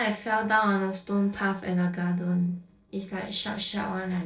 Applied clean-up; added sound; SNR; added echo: neural separator model SepFormer DNS4.